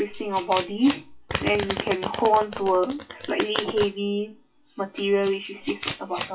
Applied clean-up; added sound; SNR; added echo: classical method WPE with log-MMSE.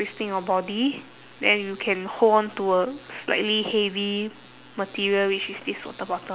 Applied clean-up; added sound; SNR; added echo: none; none; none; none.